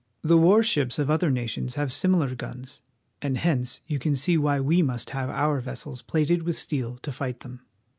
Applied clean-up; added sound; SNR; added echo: none; none; none; none.